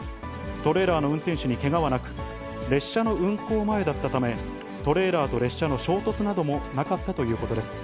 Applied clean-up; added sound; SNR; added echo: none; none; none; none.